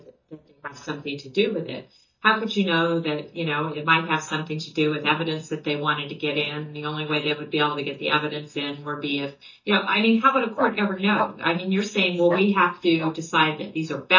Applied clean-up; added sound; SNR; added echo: neural mask model DeepFilterNet 3.